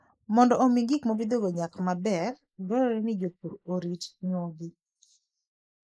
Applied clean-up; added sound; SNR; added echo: neural mask model Resemble Enhance denoiser.